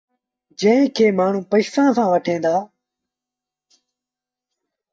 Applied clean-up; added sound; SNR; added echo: neural mask model DeepFilterNet 3.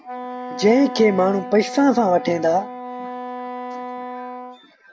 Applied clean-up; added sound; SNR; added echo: none; Wind instrument, woodwind instrument; 11 dB; none.